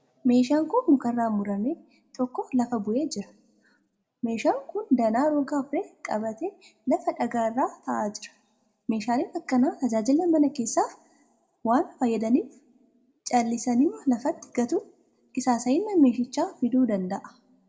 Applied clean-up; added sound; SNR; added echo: none; none; none; reverberation time 0.5 s.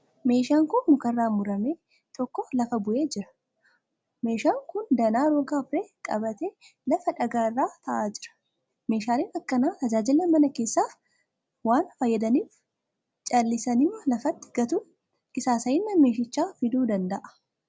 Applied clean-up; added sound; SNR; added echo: none; none; none; none.